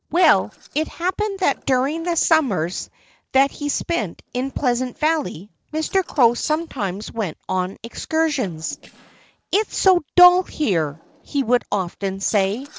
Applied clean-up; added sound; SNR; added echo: neural separator model SepFormer DNS4.